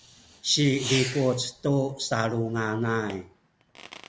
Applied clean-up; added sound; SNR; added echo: none; Fireworks; 13 dB; none.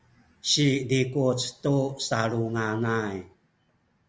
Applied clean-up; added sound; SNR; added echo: none; none; none; none.